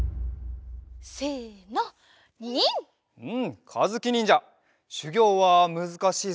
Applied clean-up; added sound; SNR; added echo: none; none; none; none.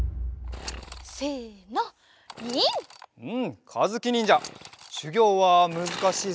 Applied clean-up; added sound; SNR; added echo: none; Sawing / Engine; 17 dB; none.